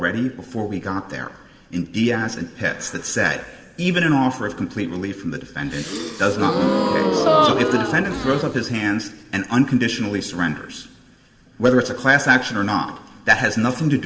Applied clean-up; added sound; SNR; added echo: none; Gasp; 0 dB; reverberation time 1.9 s.